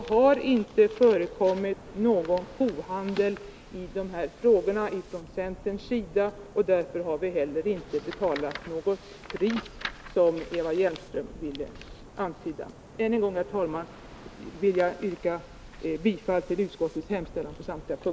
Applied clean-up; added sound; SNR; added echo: none; Waves, surf; 19 dB; none.